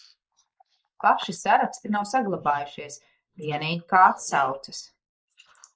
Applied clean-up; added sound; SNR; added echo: neural mask model Resemble Enhance denoiser.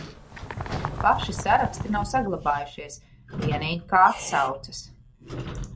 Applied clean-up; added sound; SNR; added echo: none; Bird + Squeak / Sliding door; 8 dB; none.